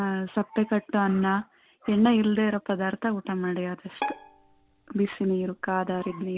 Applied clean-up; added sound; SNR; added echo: none; Bowed string instrument; 13 dB; none.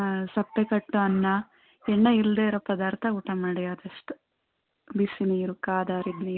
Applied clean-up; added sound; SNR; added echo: none; none; none; none.